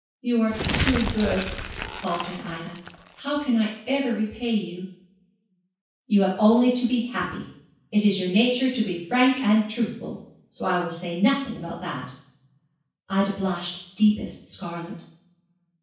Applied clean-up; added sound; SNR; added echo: none; Crumpling, crinkling; 4 dB; reverberation time 0.7 s.